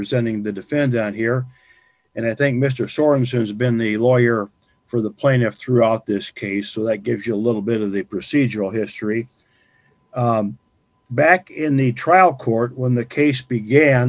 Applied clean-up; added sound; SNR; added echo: none; none; none; none.